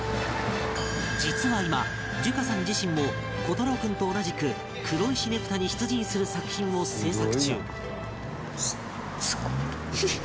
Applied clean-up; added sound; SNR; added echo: none; Car passing by; 9 dB; none.